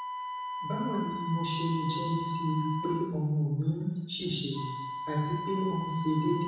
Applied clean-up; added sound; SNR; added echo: none; Wind instrument, woodwind instrument; 6 dB; reverberation time 1.0 s.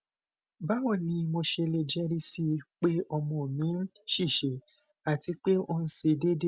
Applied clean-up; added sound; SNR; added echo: none; none; none; none.